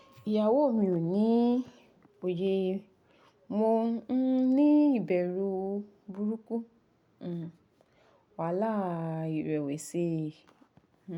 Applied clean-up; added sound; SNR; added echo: none; none; none; none.